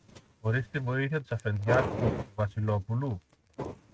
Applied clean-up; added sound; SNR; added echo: neural mask model RNNoise.